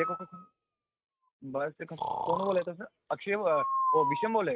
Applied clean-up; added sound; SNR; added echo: neural mask model RNNoise.